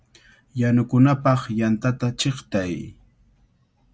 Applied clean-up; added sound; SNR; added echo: none; none; none; none.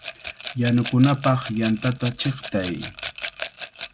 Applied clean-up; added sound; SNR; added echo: none; Rattle / Glass; 5 dB; none.